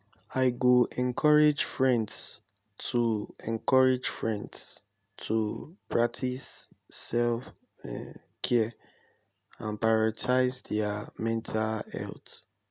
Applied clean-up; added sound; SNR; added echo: none; none; none; none.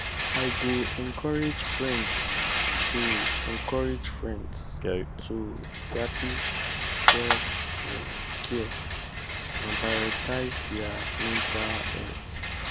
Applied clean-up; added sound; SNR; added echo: none; Rattle; -4 dB; none.